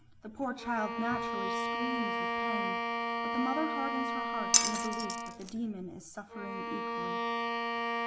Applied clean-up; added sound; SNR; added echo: none; Glass + Bowed string instrument; -5 dB; none.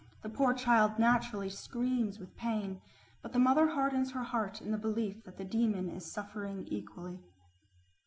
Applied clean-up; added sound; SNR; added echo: none; none; none; none.